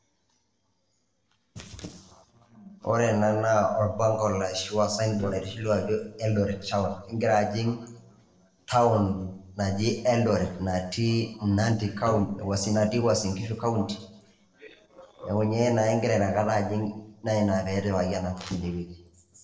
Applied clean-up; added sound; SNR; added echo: neural separator model SepFormer DNS4.